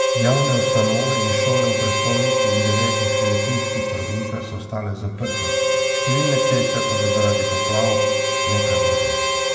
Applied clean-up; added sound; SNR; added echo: none; Harmonica; -4 dB; reverberation time 1.9 s.